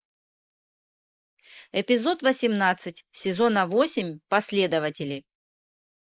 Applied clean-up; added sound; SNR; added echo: neural mask model Resemble Enhance denoiser.